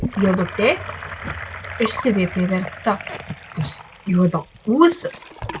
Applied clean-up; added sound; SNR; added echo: none; Sink (filling or washing) / Gurgling; 11 dB; none.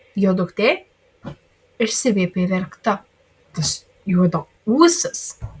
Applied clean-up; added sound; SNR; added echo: none; none; none; none.